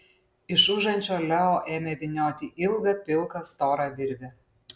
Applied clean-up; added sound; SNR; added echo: none; none; none; none.